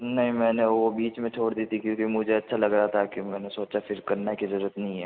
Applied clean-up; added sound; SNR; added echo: none; none; none; none.